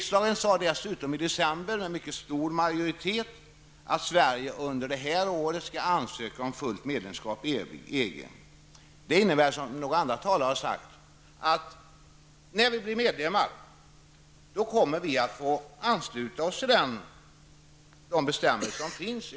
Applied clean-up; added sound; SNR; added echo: none; none; none; none.